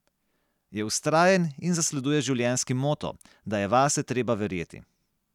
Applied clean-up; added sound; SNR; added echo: none; none; none; none.